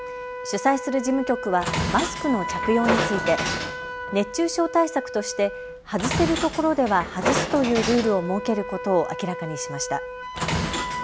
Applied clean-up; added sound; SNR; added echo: none; Wind instrument, woodwind instrument + Train; 4 dB; none.